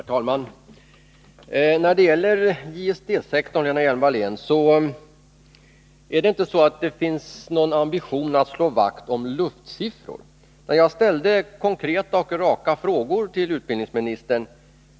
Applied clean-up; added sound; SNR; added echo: none; none; none; none.